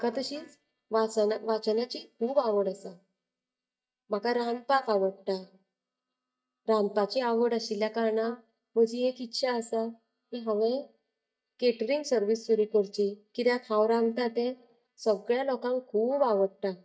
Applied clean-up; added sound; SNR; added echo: neural mask model DeepFilterNet 3.